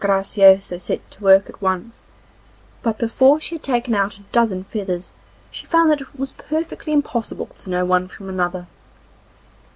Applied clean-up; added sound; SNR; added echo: none; none; none; none.